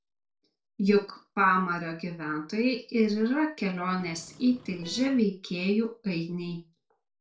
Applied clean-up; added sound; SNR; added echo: neural separator model SepFormer DNS4.